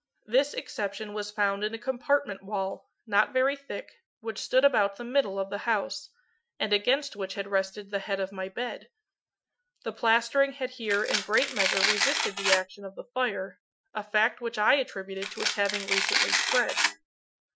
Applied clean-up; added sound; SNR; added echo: classical method Wiener filter.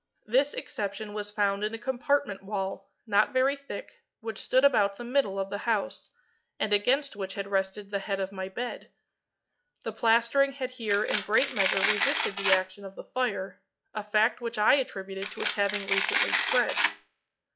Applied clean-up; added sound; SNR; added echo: classical method log-MMSE.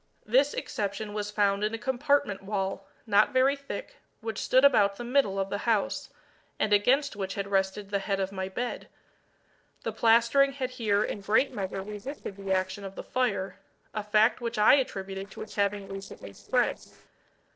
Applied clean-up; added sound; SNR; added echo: neural separator model SepFormer DNS4.